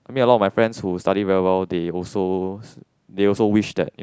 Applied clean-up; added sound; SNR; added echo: none; none; none; none.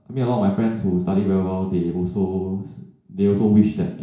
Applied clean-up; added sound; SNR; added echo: none; none; none; reverberation time 0.6 s.